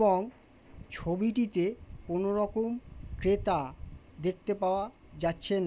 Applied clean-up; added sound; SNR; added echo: none; none; none; none.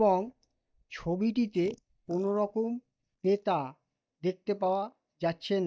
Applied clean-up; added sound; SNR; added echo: neural mask model DeepFilterNet 3.